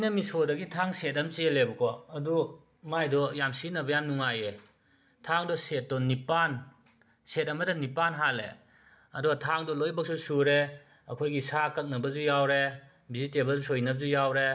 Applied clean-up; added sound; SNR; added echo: none; none; none; none.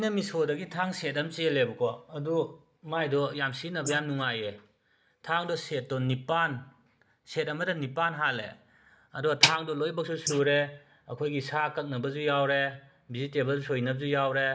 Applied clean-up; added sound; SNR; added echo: neural mask model Resemble Enhance denoiser.